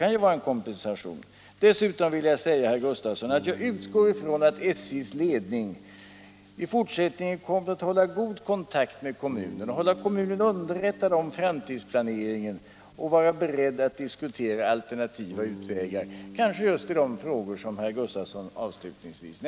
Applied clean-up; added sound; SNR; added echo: none; Bass guitar; 20 dB; none.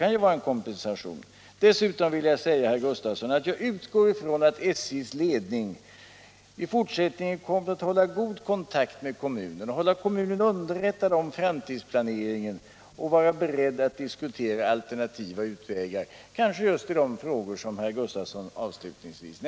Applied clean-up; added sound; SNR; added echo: none; none; none; none.